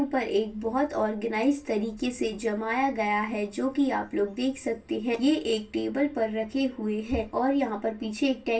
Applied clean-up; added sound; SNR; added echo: none; none; none; reverberation time 0.2 s.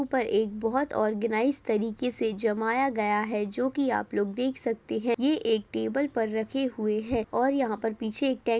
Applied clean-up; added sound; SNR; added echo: none; none; none; none.